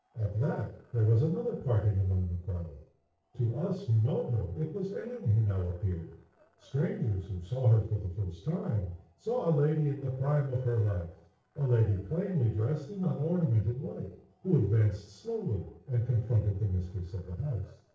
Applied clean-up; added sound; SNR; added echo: neural separator model SepFormer DNS4.